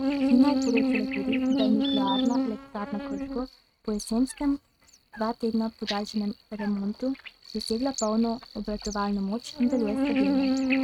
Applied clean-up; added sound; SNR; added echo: neural mask model RNNoise.